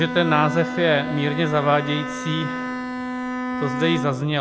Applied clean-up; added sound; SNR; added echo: none; Bowed string instrument; 5 dB; none.